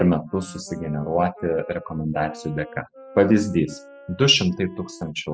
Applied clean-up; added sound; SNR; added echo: classical method spectral subtraction.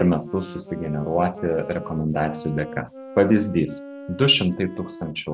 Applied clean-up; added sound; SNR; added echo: none; Wind instrument, woodwind instrument; 14 dB; none.